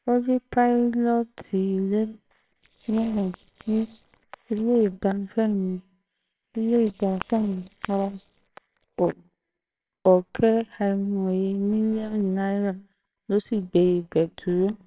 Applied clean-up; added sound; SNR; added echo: neural separator model SepFormer WHAMR!.